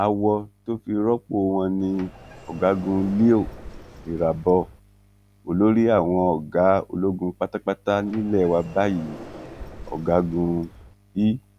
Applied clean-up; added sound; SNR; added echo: none; Sliding door; 20 dB; none.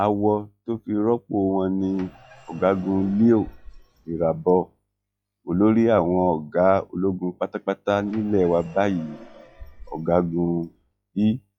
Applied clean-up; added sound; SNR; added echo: classical method log-MMSE.